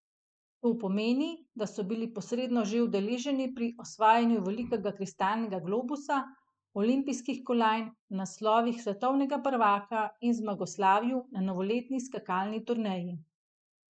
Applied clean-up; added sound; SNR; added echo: neural mask model Resemble Enhance denoiser.